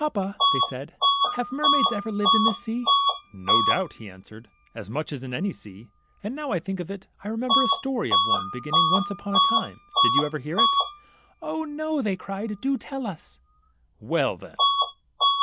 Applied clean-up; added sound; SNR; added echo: none; Bus / Alarm; -4 dB; none.